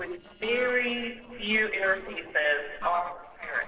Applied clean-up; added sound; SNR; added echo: neural separator model SepFormer DNS4.